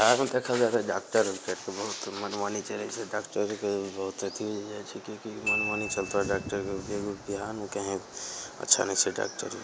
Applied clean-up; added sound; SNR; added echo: none; Glockenspiel; 8 dB; none.